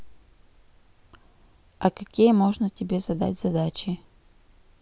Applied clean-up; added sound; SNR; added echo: none; none; none; none.